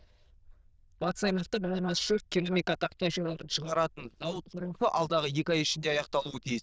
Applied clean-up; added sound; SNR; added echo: neural diffusion model UNIVERSE++.